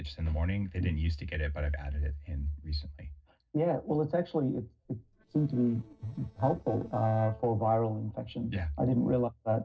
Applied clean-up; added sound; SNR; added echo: neural separator model SepFormer DNS4.